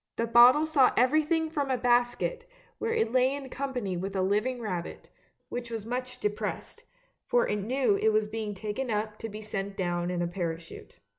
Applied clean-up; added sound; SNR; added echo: none; none; none; none.